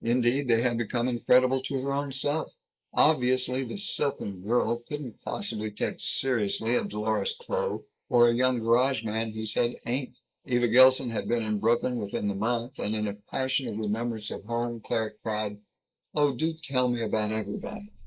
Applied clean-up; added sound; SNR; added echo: neural mask model Resemble Enhance denoiser.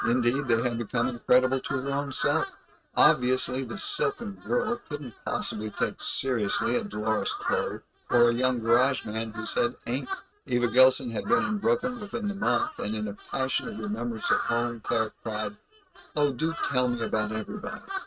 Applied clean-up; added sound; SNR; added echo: neural mask model RNNoise.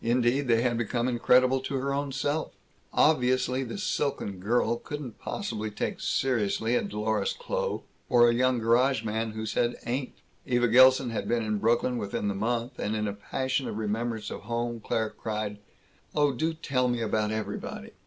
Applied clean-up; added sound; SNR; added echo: none; none; none; none.